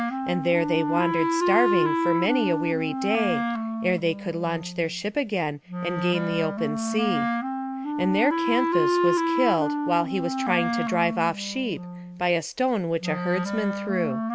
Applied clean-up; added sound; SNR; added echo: none; Wind instrument, woodwind instrument; 1 dB; none.